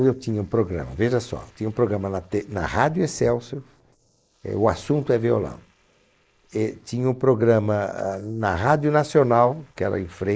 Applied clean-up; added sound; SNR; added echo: neural mask model Resemble Enhance denoiser.